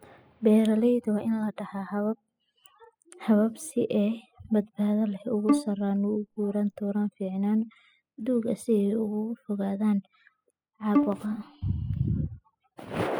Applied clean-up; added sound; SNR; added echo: classical method spectral subtraction.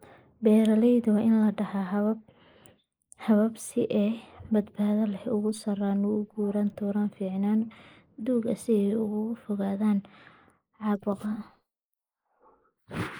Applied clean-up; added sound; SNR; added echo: neural mask model Resemble Enhance denoiser.